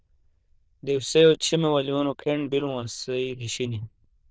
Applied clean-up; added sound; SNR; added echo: neural diffusion model UNIVERSE++.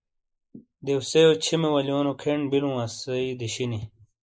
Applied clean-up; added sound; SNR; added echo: neural mask model Resemble Enhance denoiser.